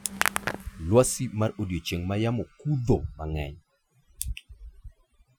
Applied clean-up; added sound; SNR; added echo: classical method Wiener filter.